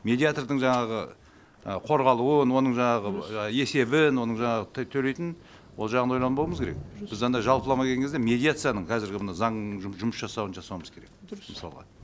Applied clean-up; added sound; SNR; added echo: none; Thunder; 20 dB; none.